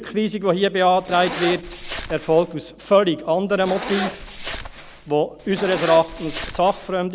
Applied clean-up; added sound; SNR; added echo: none; Zipper (clothing); 10 dB; none.